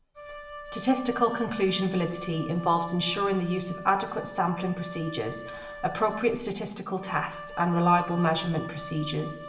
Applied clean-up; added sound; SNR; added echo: none; Wind instrument, woodwind instrument; 13 dB; reverberation time 0.7 s.